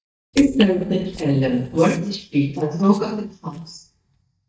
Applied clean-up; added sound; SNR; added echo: neural mask model DeepFilterNet 3.